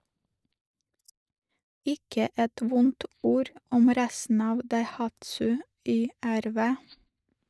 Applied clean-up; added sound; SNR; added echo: neural mask model DeepFilterNet 3.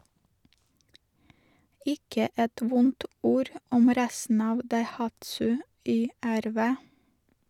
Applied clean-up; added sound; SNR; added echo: none; none; none; none.